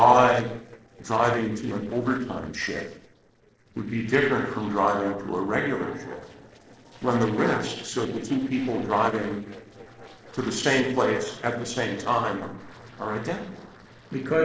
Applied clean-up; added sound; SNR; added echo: neural separator model SepFormer DNS4.